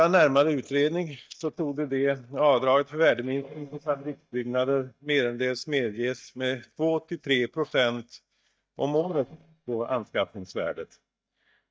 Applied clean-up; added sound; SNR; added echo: neural mask model DeepFilterNet 3.